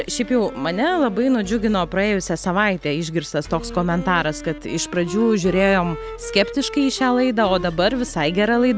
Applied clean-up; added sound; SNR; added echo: none; Wind instrument, woodwind instrument; 15 dB; none.